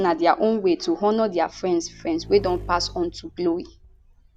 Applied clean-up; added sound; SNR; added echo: none; Motorcycle / Engine; 19 dB; none.